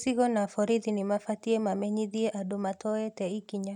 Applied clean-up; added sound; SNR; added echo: none; none; none; none.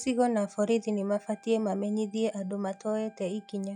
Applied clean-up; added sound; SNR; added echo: classical method log-MMSE.